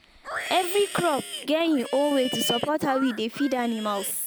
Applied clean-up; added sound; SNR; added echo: none; Livestock, farm animals, working animals; 10 dB; none.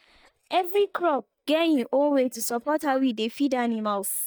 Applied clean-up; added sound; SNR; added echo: neural mask model DeepFilterNet 3.